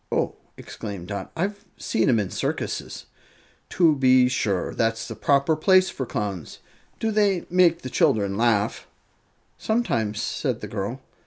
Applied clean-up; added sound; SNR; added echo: none; none; none; none.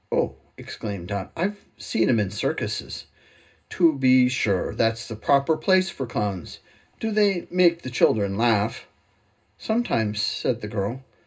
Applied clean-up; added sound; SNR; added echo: none; none; none; reverberation time 0.2 s.